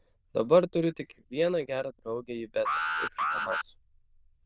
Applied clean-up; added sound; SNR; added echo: neural diffusion model UNIVERSE++.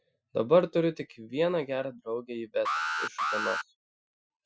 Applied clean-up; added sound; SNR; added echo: classical method Wiener filter.